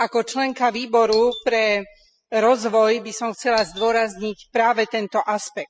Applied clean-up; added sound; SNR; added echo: classical method spectral subtraction.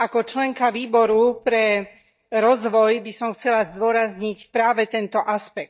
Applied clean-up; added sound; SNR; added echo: neural mask model DeepFilterNet 3.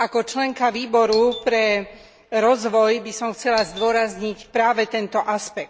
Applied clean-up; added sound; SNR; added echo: none; Doorbell; 16 dB; none.